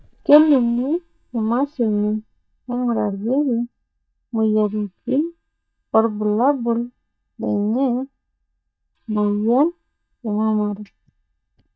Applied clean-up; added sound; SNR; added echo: neural mask model DeepFilterNet 3.